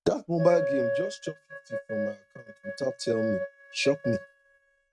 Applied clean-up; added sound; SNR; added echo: neural mask model RNNoise.